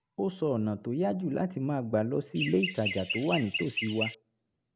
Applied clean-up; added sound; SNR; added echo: none; Chirp, tweet; 4 dB; none.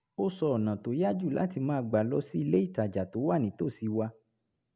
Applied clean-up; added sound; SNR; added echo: none; none; none; none.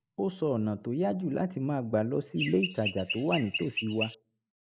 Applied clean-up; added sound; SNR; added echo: neural mask model Resemble Enhance denoiser.